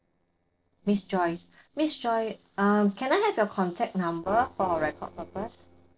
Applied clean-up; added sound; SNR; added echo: neural separator model SepFormer DNS4.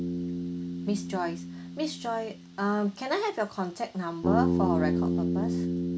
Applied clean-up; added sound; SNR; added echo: none; Bass guitar; -2 dB; none.